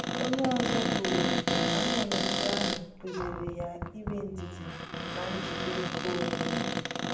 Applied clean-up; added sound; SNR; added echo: none; Cupboard open or close; -4 dB; reverberation time 0.7 s.